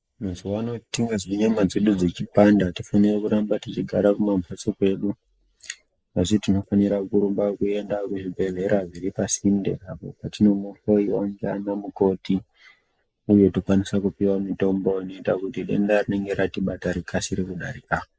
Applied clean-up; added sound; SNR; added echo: neural mask model Resemble Enhance denoiser.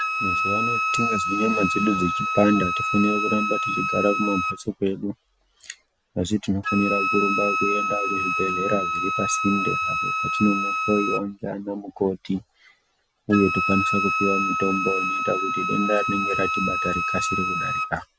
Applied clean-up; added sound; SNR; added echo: none; Wind instrument, woodwind instrument; 0 dB; none.